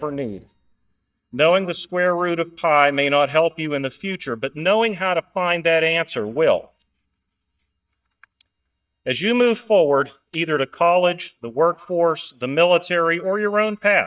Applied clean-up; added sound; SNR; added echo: neural mask model DeepFilterNet 3.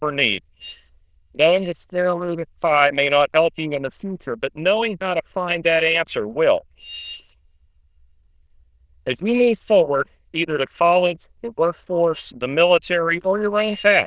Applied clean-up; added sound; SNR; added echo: neural diffusion model UNIVERSE++.